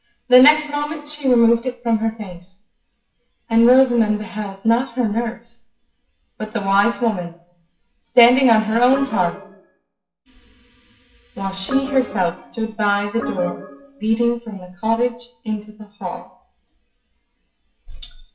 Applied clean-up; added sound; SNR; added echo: classical method WPE with log-MMSE.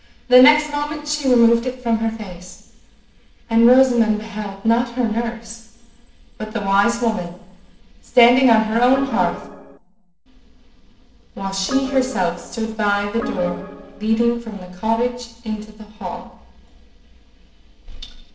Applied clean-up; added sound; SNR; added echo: neural separator model SepFormer DNS4.